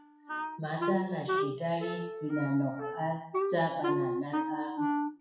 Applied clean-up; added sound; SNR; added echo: classical method WPE with log-MMSE.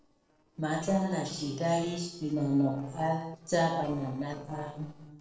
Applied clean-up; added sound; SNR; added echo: neural separator model SepFormer DNS4.